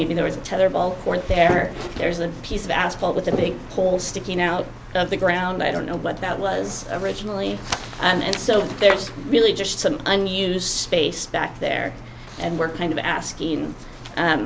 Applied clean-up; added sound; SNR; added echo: none; none; none; none.